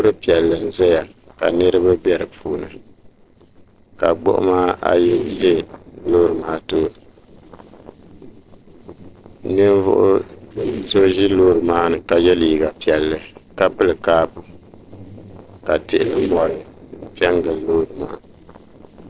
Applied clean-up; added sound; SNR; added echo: neural separator model SepFormer DNS4.